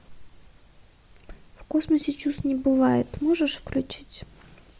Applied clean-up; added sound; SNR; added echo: none; none; none; none.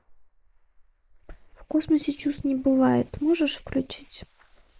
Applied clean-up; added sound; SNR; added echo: neural mask model Resemble Enhance denoiser.